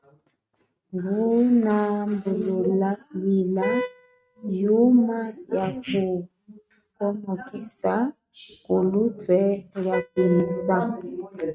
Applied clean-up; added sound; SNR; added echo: neural mask model RNNoise.